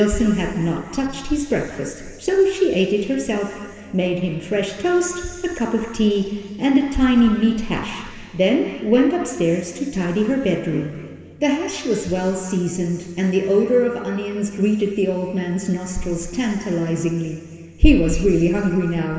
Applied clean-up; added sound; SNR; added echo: none; none; none; reverberation time 2.2 s.